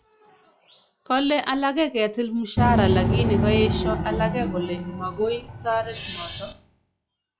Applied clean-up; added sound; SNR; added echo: classical method log-MMSE.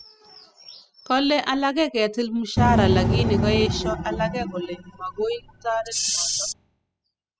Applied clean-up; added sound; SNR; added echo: classical method spectral subtraction.